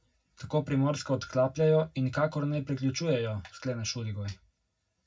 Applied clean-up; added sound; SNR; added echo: none; none; none; reverberation time 0.4 s.